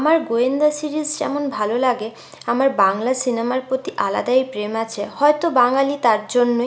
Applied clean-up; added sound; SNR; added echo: none; none; none; none.